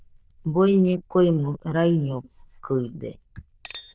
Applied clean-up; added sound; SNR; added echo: neural diffusion model UNIVERSE++.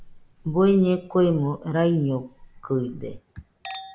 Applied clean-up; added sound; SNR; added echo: none; Chink, clink; 17 dB; none.